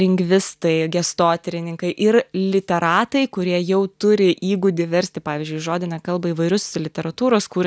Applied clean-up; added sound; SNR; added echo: none; none; none; none.